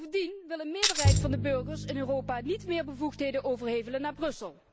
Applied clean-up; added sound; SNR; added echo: none; Bowed string instrument + Tambourine; -1 dB; none.